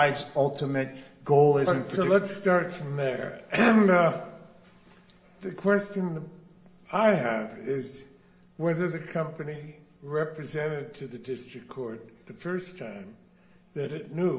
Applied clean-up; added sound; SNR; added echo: none; none; none; reverberation time 0.8 s.